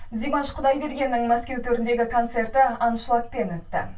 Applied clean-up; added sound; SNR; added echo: none; none; none; reverberation time 0.2 s.